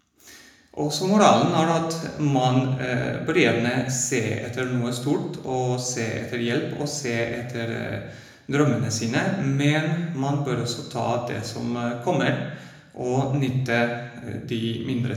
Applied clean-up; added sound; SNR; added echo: none; none; none; reverberation time 0.8 s.